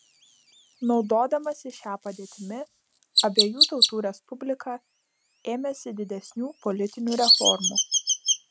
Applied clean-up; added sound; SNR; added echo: none; Chirp, tweet; -2 dB; none.